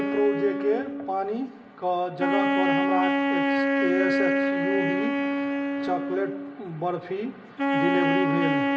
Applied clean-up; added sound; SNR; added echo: none; Wind instrument, woodwind instrument; -4 dB; reverberation time 1.7 s.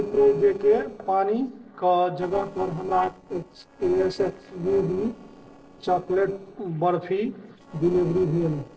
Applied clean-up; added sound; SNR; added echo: neural separator model SepFormer DNS4.